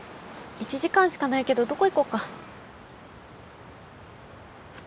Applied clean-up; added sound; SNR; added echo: none; none; none; none.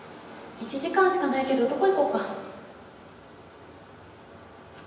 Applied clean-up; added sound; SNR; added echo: none; none; none; reverberation time 1.0 s.